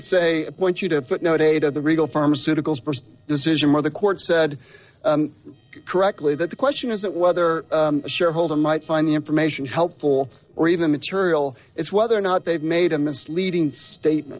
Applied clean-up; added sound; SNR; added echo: neural separator model SepFormer DNS4.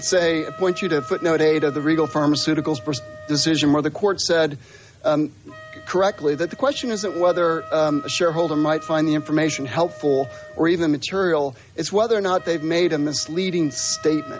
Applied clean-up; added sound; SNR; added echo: none; Wind instrument, woodwind instrument; 19 dB; none.